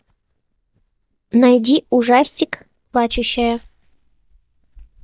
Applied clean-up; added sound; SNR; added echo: neural mask model DeepFilterNet 3.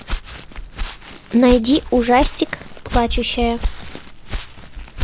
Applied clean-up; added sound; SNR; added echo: none; Walk, footsteps; 5 dB; none.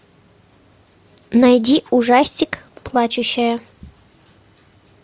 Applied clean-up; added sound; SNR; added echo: none; none; none; none.